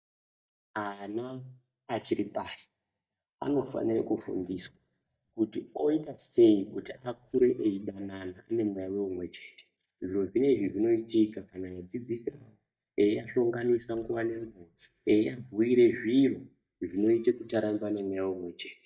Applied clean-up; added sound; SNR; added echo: neural mask model DeepFilterNet 3.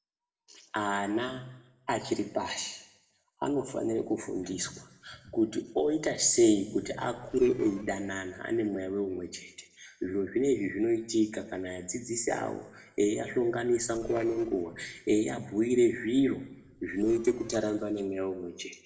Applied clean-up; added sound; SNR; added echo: neural separator model SepFormer DNS4.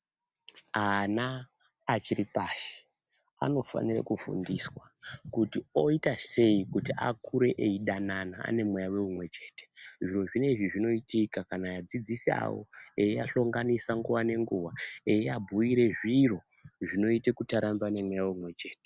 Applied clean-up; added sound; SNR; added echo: none; none; none; none.